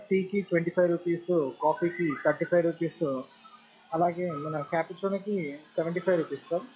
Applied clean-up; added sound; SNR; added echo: classical method log-MMSE.